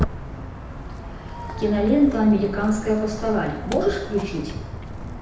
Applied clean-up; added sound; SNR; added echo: none; Walk, footsteps; 8 dB; reverberation time 0.9 s.